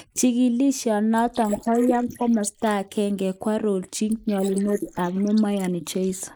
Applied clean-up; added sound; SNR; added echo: neural mask model Resemble Enhance denoiser.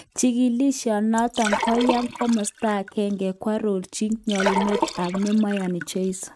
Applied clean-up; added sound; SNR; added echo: neural mask model RNNoise.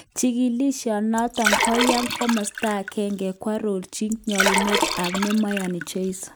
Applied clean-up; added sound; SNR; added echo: none; Liquid; 2 dB; none.